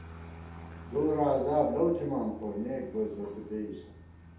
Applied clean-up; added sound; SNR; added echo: none; Aircraft; 16 dB; reverberation time 0.7 s.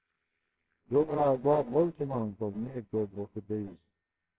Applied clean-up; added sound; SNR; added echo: neural separator model SepFormer WHAMR!.